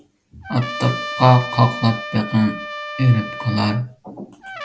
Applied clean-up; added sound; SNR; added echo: none; Trumpet; 11 dB; none.